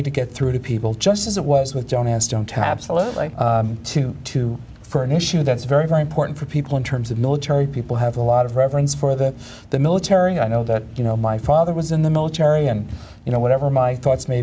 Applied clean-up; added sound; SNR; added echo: none; none; none; none.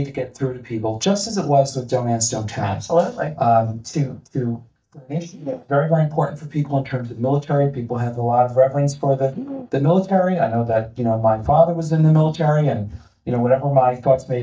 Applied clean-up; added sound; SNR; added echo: neural mask model DeepFilterNet 3.